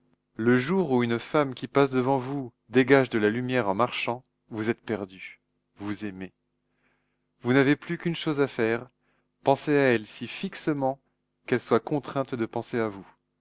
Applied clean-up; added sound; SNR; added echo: none; none; none; none.